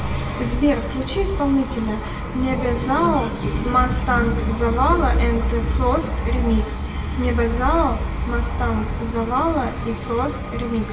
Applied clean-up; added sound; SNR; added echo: none; Cricket; 17 dB; reverberation time 0.7 s.